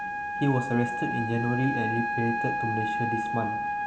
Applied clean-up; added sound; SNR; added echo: none; Wind instrument, woodwind instrument; 1 dB; none.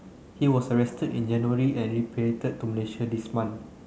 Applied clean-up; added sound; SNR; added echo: none; none; none; none.